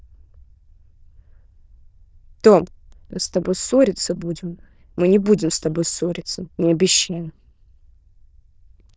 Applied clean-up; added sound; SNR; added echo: neural diffusion model UNIVERSE++.